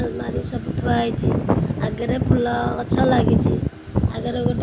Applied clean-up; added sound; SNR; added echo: none; none; none; none.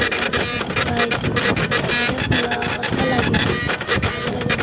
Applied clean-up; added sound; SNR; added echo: none; Printer; -1 dB; none.